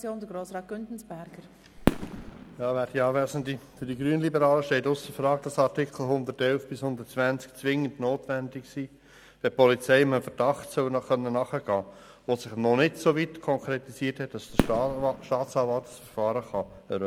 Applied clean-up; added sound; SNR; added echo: none; Fireworks; 6 dB; none.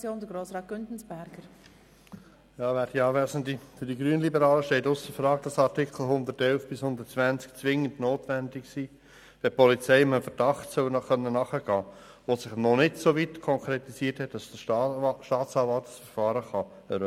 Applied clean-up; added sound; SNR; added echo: none; none; none; none.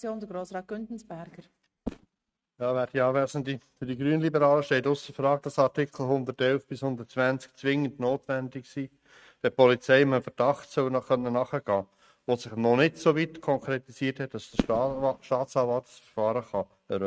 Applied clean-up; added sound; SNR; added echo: neural mask model RNNoise.